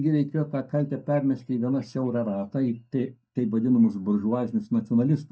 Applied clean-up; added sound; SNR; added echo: neural mask model DeepFilterNet 3.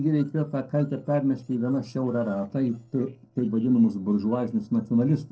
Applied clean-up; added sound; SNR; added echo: neural separator model SepFormer DNS4.